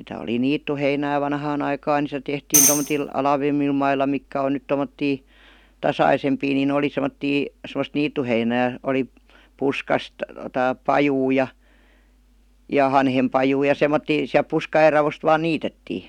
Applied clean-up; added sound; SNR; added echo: none; Tambourine; 0 dB; none.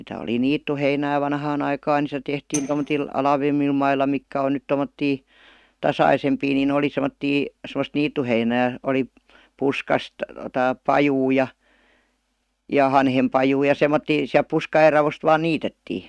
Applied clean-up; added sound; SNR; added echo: neural mask model RNNoise.